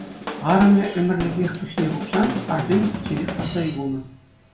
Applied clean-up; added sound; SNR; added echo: none; Drum / Drum kit; 8 dB; reverberation time 0.4 s.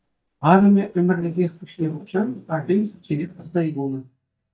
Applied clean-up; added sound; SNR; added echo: neural mask model DeepFilterNet 3.